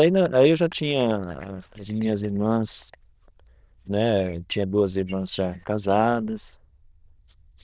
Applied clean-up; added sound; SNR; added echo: neural diffusion model UNIVERSE++.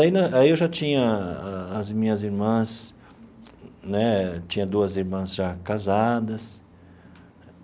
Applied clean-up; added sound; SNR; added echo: none; none; none; none.